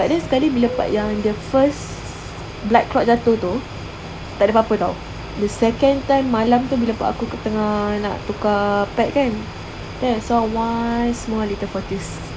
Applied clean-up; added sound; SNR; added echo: none; Subway, metro, underground + Fire; 16 dB; none.